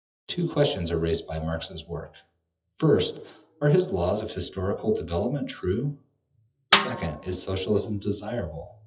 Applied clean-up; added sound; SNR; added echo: classical method WPE with log-MMSE.